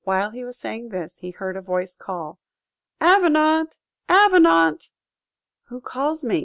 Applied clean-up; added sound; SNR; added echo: none; none; none; none.